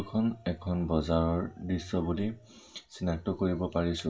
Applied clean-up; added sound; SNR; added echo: none; none; none; reverberation time 0.3 s.